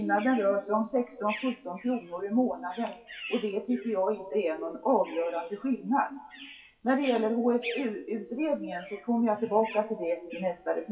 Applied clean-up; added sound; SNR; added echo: classical method WPE with log-MMSE.